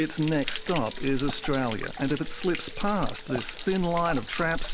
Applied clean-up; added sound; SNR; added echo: none; Stream / Trickle, dribble / Splash, splatter; 3 dB; none.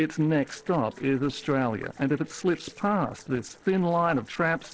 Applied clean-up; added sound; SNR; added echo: neural separator model SepFormer DNS4.